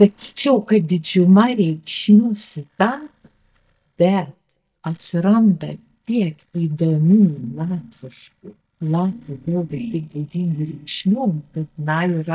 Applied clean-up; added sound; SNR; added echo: neural mask model DeepFilterNet 3.